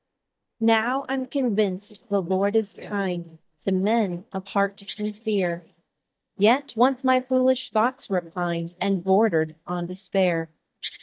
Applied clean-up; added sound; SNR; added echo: neural mask model DeepFilterNet 3.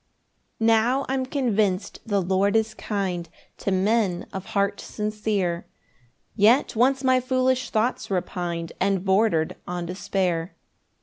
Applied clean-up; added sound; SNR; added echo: none; none; none; none.